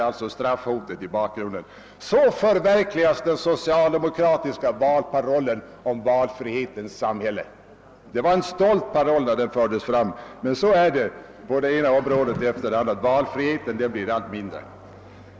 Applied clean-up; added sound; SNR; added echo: none; none; none; none.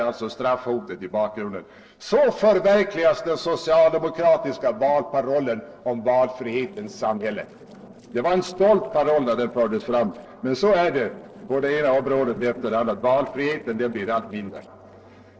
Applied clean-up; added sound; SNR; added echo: neural separator model SepFormer DNS4.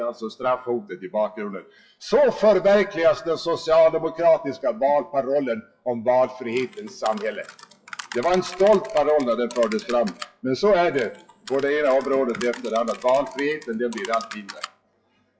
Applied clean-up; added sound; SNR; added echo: classical method WPE with log-MMSE.